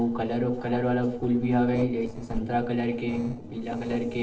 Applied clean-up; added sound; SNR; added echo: neural separator model SepFormer DNS4.